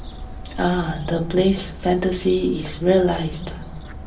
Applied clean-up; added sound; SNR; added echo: none; Fowl; 11 dB; reverberation time 0.3 s.